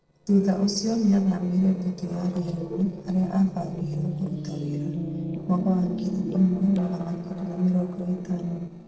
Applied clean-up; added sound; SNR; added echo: neural separator model SepFormer DNS4.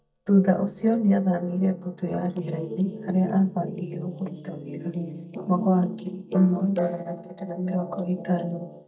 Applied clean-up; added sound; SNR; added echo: neural mask model DeepFilterNet 3.